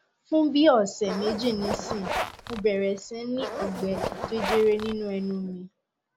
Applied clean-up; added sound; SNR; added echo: none; Zipper (clothing); 7 dB; none.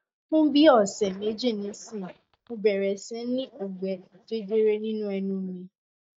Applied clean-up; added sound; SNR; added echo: neural mask model DeepFilterNet 3.